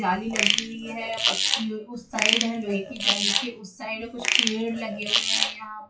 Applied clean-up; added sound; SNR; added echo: classical method WPE with log-MMSE.